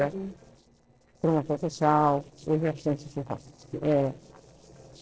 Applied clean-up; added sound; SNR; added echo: neural separator model SepFormer DNS4.